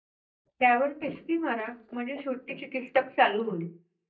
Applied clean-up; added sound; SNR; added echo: neural mask model DeepFilterNet 3.